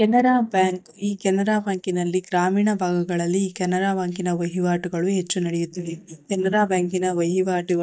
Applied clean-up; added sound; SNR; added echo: neural mask model DeepFilterNet 3.